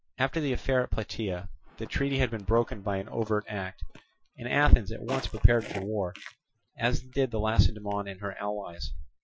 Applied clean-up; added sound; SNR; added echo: classical method Wiener filter.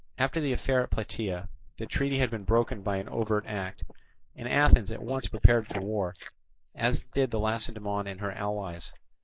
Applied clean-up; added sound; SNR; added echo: neural mask model Resemble Enhance denoiser.